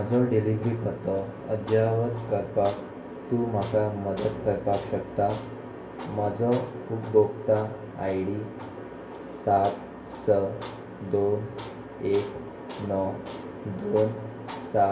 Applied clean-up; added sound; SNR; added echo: none; Tools; 19 dB; reverberation time 0.3 s.